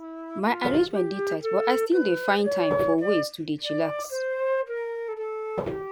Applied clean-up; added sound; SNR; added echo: none; Wind instrument, woodwind instrument + Walk, footsteps; 1 dB; none.